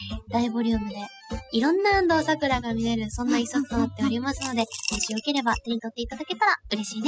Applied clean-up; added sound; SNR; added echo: classical method spectral subtraction.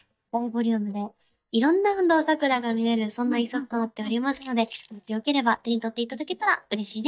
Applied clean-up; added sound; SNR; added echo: neural mask model DeepFilterNet 3.